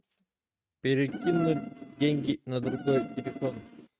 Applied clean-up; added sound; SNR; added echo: neural mask model RNNoise.